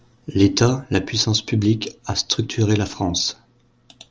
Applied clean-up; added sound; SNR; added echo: none; none; none; none.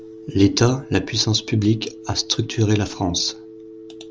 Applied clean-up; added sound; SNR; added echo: none; Telephone; 18 dB; none.